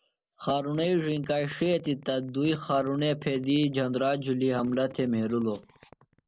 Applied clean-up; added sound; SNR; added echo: neural separator model SepFormer DNS4.